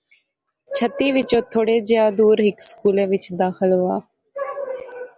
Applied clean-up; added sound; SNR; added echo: none; none; none; none.